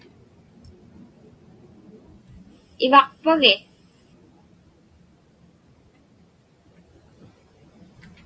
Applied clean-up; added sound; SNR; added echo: none; none; none; none.